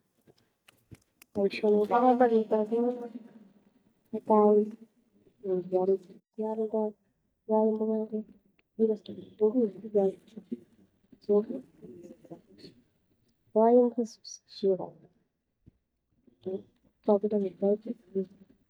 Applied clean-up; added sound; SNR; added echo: neural mask model DeepFilterNet 3.